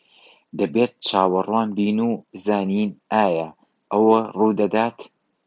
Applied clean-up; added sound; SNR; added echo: none; none; none; none.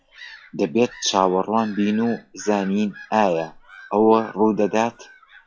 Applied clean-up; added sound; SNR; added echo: classical method log-MMSE.